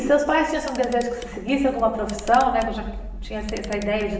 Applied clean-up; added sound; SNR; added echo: none; Camera; 13 dB; reverberation time 0.9 s.